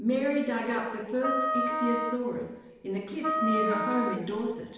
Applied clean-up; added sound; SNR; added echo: none; Wind instrument, woodwind instrument; 1 dB; reverberation time 1.0 s.